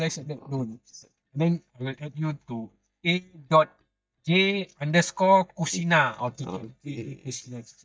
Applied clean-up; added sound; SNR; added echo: neural mask model DeepFilterNet 3.